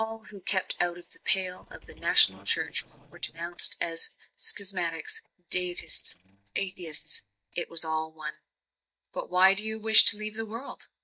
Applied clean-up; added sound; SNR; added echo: neural mask model DeepFilterNet 3.